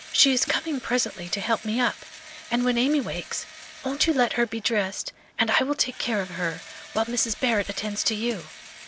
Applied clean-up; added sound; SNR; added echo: none; Engine / Drill + Hi-hat; 17 dB; none.